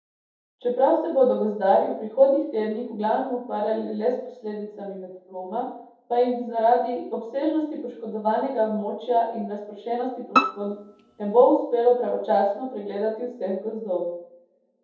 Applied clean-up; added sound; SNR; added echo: none; Bowed string instrument; 2 dB; reverberation time 0.7 s.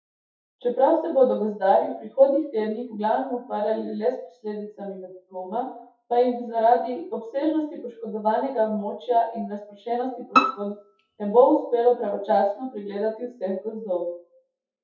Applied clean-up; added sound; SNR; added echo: classical method WPE with log-MMSE.